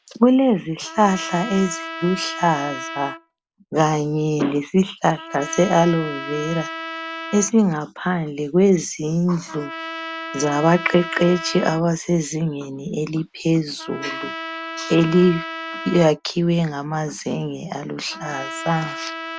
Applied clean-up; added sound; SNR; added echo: none; Trumpet; 12 dB; none.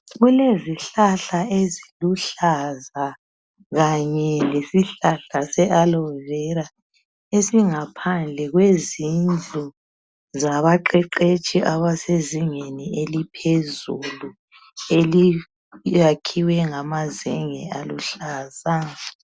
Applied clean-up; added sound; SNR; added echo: none; none; none; none.